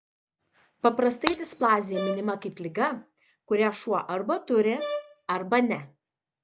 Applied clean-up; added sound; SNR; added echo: none; Shatter + Brass instrument; 9 dB; none.